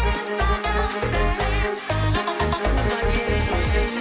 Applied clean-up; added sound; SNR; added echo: none; Bowed string instrument; 6 dB; none.